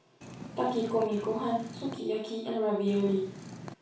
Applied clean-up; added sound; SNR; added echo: none; Purr; 13 dB; reverberation time 0.4 s.